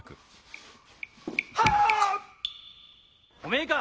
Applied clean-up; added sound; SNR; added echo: none; none; none; none.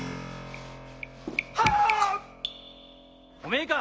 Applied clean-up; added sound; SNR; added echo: none; Keyboard (musical); 14 dB; none.